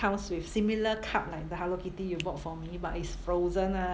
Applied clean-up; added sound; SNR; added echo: none; Finger snapping; 17 dB; none.